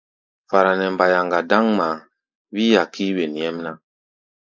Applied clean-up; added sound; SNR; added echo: neural mask model Resemble Enhance denoiser.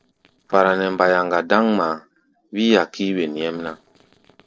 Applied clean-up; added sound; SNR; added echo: neural separator model SepFormer DNS4.